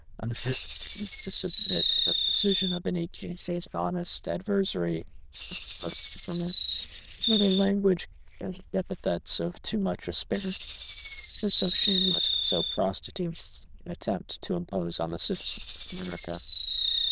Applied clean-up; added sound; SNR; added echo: neural diffusion model UNIVERSE++.